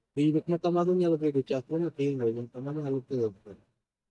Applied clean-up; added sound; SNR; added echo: neural mask model DeepFilterNet 3.